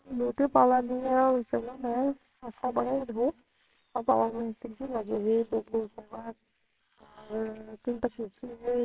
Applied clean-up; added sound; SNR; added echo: neural separator model SepFormer WHAMR!.